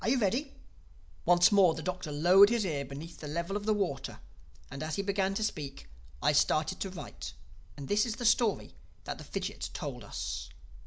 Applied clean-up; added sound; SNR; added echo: none; none; none; none.